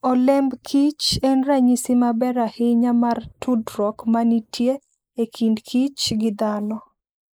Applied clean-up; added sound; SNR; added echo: neural mask model Resemble Enhance denoiser.